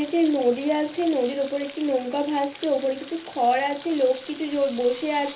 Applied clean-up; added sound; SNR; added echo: none; Frying (food); 19 dB; reverberation time 0.3 s.